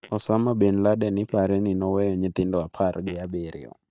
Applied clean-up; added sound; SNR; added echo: neural mask model DeepFilterNet 3.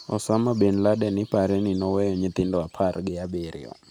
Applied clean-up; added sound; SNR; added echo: none; none; none; none.